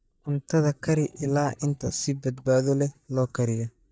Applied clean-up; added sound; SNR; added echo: neural mask model DeepFilterNet 3.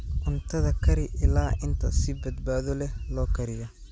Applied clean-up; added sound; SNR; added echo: none; none; none; none.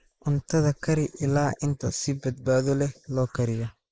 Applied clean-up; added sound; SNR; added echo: neural mask model Resemble Enhance denoiser.